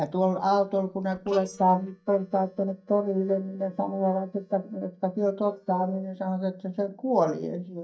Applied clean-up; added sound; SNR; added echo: neural mask model DeepFilterNet 3.